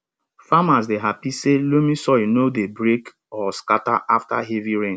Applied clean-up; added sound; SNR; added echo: none; none; none; none.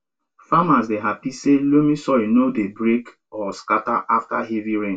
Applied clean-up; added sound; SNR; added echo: none; none; none; reverberation time 0.1 s.